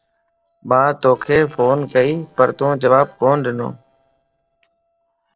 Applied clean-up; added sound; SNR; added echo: neural separator model SepFormer DNS4.